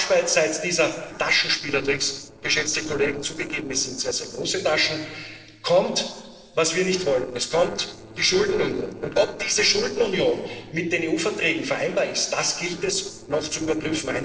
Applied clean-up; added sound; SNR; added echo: neural separator model SepFormer DNS4.